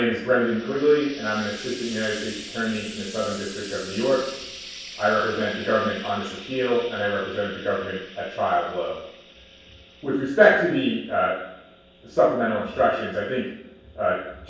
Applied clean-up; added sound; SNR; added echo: none; Frying (food); 17 dB; reverberation time 0.7 s.